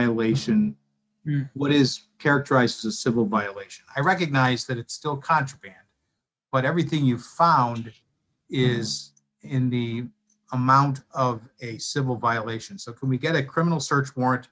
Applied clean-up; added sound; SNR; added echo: neural mask model RNNoise.